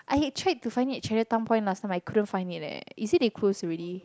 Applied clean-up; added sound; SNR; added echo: none; none; none; none.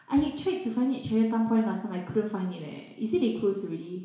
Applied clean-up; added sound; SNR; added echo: none; none; none; reverberation time 0.7 s.